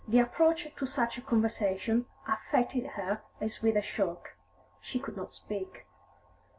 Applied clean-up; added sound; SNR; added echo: none; none; none; none.